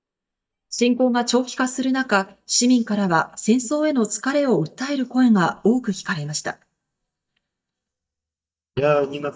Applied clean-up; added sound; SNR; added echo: neural mask model DeepFilterNet 3.